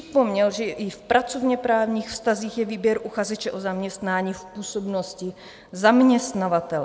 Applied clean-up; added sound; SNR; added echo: none; none; none; none.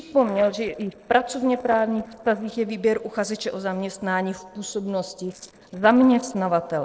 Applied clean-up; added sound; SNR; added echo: neural separator model SepFormer DNS4.